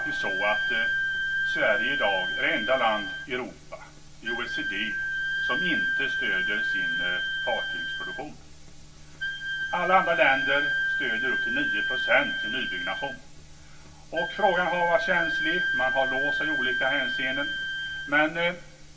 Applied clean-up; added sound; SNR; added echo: none; Wind instrument, woodwind instrument; 0 dB; reverberation time 0.2 s.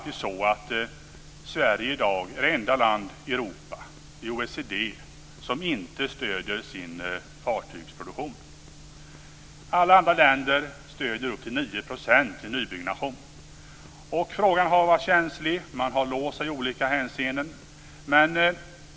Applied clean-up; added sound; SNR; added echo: none; none; none; none.